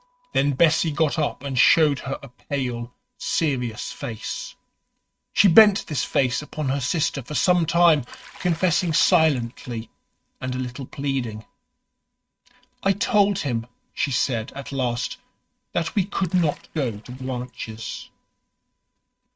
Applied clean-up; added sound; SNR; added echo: neural mask model RNNoise.